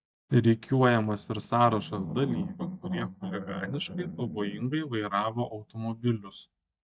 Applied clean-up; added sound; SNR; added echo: neural mask model DeepFilterNet 3.